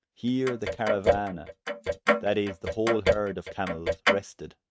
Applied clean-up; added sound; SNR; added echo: neural mask model RNNoise.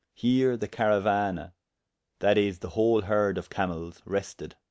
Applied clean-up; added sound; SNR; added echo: none; none; none; none.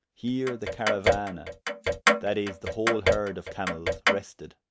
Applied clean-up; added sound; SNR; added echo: none; Clock; -4 dB; none.